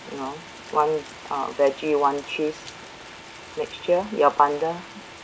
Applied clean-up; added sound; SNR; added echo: none; Rain; 19 dB; none.